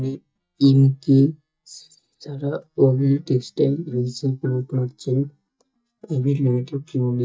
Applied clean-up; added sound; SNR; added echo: neural mask model DeepFilterNet 3.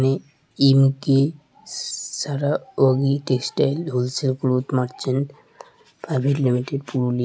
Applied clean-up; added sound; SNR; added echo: none; none; none; none.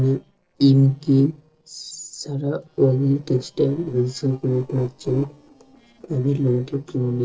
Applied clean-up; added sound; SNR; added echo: neural separator model SepFormer DNS4.